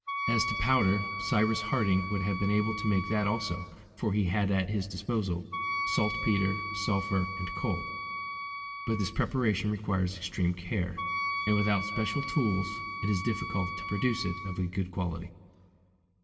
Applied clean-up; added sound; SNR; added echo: none; Wind instrument, woodwind instrument; 7 dB; reverberation time 1.5 s.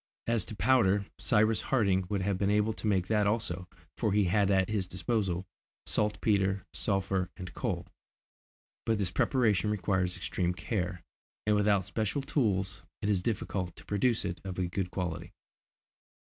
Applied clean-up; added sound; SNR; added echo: none; none; none; none.